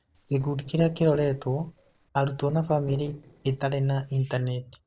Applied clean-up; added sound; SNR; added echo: neural separator model SepFormer DNS4.